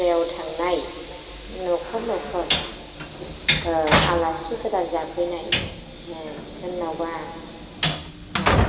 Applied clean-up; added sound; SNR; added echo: none; Train; -1 dB; reverberation time 2.4 s.